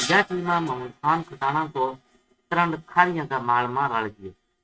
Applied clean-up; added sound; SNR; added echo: neural mask model RNNoise.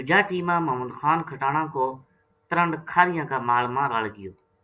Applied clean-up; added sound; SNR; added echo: none; none; none; none.